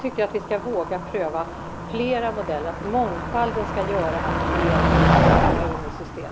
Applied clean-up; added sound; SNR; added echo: none; Motor vehicle (road); -4 dB; none.